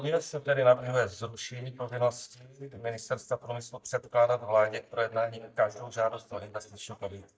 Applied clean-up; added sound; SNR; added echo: neural mask model DeepFilterNet 3.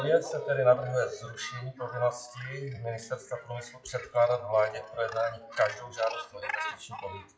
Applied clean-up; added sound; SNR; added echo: classical method WPE with log-MMSE.